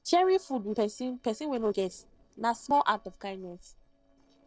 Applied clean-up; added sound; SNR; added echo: neural separator model SepFormer DNS4.